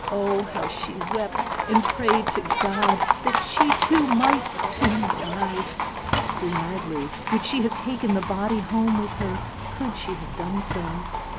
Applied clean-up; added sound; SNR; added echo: none; Livestock, farm animals, working animals; 0 dB; none.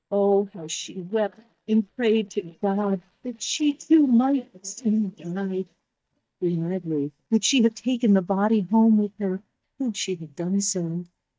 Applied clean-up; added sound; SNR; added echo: neural mask model DeepFilterNet 3.